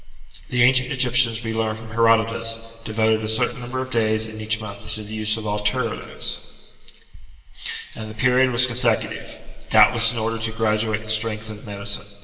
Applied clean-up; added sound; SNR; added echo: none; none; none; reverberation time 2.4 s.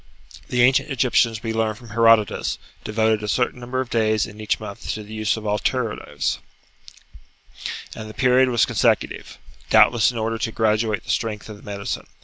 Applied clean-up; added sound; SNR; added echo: none; none; none; none.